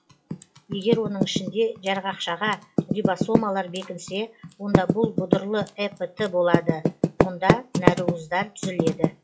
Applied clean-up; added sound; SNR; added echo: classical method WPE with log-MMSE.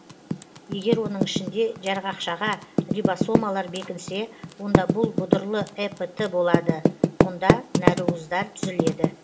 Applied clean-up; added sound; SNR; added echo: none; Typing; -3 dB; reverberation time 0.4 s.